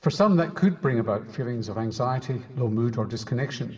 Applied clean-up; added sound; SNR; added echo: none; none; none; reverberation time 2.4 s.